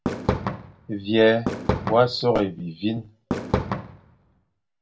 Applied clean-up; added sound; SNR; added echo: none; Fireworks; 4 dB; reverberation time 0.2 s.